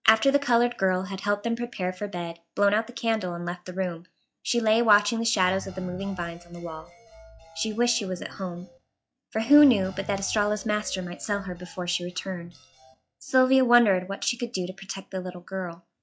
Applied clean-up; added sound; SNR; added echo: classical method log-MMSE.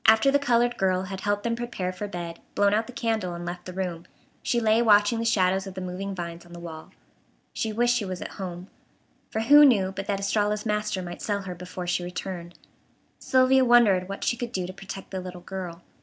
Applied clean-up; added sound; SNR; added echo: none; none; none; none.